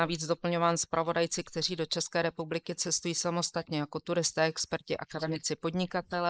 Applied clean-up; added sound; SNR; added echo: neural mask model Resemble Enhance denoiser.